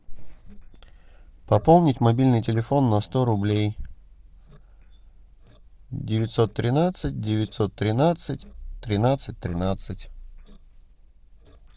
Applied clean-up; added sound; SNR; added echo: neural separator model SepFormer DNS4.